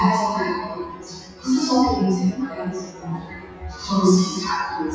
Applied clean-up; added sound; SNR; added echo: classical method WPE with log-MMSE.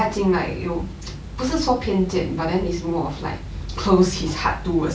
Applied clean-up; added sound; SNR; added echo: none; none; none; none.